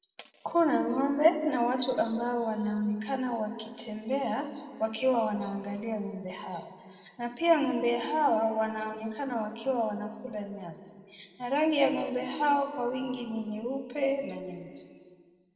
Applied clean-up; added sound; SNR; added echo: none; none; none; reverberation time 1.8 s.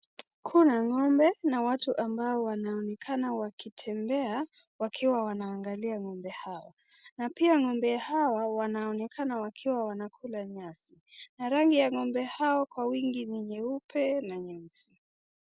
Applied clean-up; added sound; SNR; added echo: none; none; none; none.